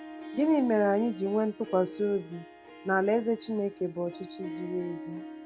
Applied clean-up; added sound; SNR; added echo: none; Harp; 13 dB; none.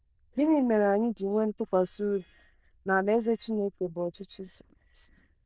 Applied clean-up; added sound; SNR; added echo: neural diffusion model UNIVERSE++.